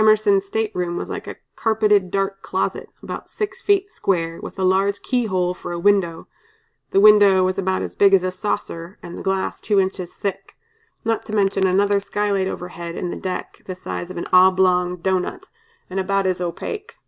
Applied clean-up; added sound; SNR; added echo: none; none; none; none.